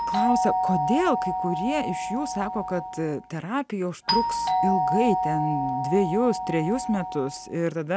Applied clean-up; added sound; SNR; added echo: none; Doorbell; 1 dB; none.